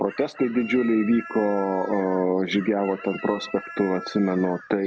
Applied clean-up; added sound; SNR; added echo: none; Chicken, rooster; 16 dB; none.